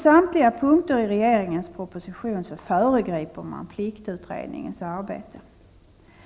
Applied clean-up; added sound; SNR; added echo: none; none; none; none.